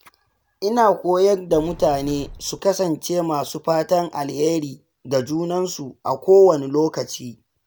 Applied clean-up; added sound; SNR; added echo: none; Sliding door; 17 dB; none.